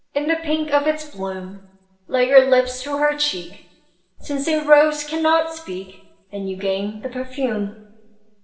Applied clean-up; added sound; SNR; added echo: none; none; none; reverberation time 0.7 s.